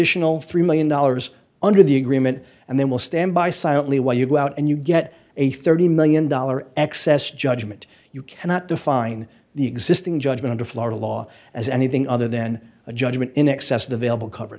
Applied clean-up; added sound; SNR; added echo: none; none; none; none.